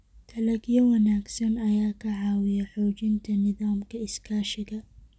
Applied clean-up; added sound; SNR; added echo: none; none; none; none.